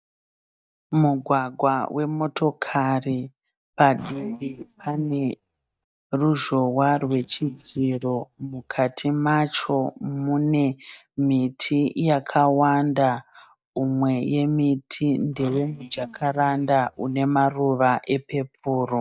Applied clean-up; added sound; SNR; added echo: neural mask model DeepFilterNet 3.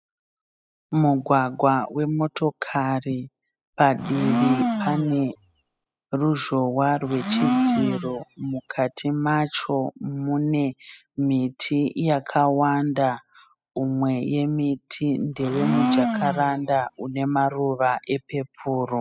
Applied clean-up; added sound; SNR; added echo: classical method spectral subtraction.